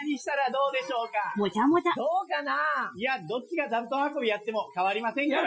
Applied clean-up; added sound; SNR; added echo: classical method Wiener filter.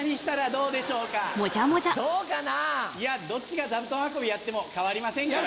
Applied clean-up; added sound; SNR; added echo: none; Water tap, faucet / Water; 14 dB; none.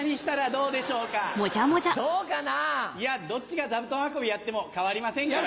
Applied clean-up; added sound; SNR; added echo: none; none; none; none.